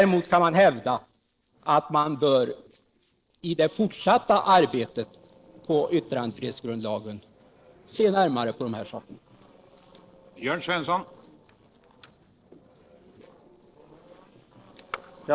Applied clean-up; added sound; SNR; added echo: neural separator model SepFormer DNS4.